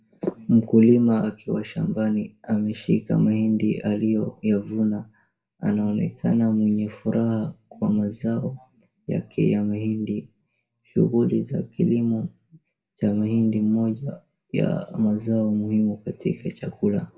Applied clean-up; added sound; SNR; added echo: none; none; none; reverberation time 0.2 s.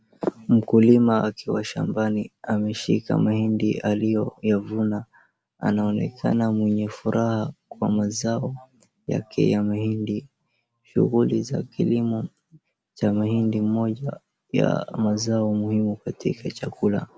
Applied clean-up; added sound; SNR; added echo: none; none; none; none.